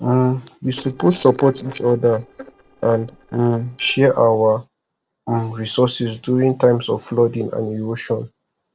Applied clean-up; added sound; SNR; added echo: neural separator model SepFormer DNS4.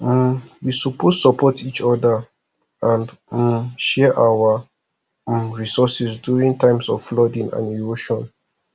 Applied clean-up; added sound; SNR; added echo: none; none; none; none.